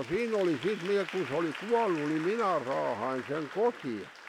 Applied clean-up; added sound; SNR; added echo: none; Applause / Crowd; 13 dB; none.